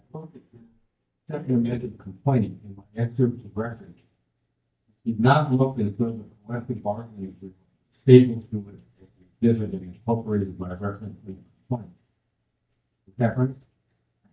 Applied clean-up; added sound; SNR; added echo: neural mask model DeepFilterNet 3.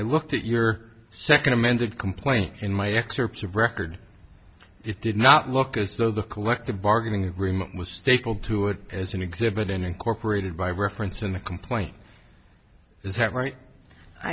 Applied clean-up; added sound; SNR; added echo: none; none; none; none.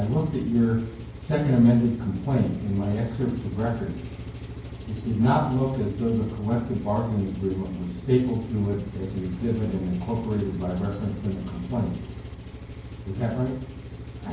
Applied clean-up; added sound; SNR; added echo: none; Engine; 12 dB; reverberation time 0.9 s.